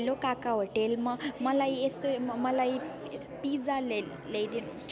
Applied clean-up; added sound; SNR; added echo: none; none; none; none.